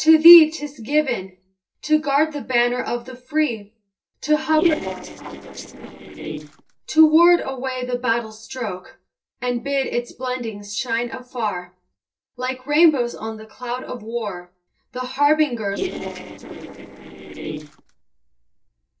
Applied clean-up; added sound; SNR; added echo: neural separator model SepFormer DNS4.